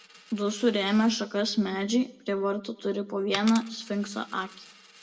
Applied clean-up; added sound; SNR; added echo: none; Coin (dropping); 19 dB; reverberation time 0.5 s.